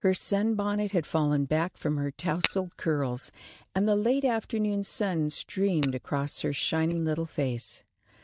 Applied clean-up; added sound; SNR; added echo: neural mask model DeepFilterNet 3.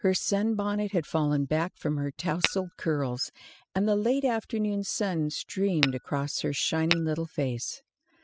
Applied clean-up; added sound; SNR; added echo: classical method spectral subtraction.